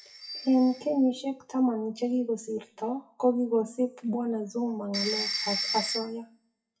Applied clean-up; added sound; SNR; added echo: classical method WPE with log-MMSE.